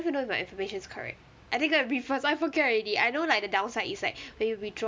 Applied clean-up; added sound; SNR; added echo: none; none; none; none.